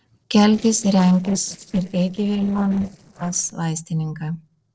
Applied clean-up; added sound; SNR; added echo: neural separator model SepFormer DNS4.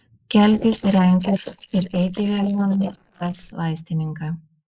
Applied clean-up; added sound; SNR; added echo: neural mask model Resemble Enhance denoiser.